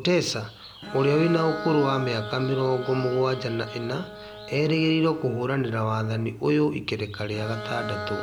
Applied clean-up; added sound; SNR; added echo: none; Bowed string instrument; 12 dB; none.